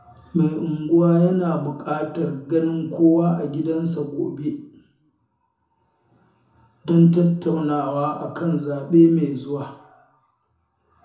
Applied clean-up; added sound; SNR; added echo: none; none; none; reverberation time 0.5 s.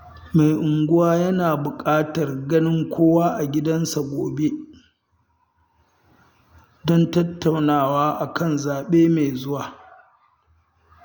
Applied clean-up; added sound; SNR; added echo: none; none; none; none.